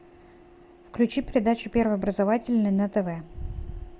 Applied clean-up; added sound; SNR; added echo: none; none; none; none.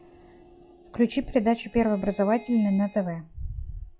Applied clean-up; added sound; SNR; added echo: classical method log-MMSE.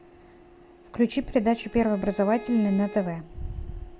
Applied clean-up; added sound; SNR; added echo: none; Bowed string instrument; 18 dB; none.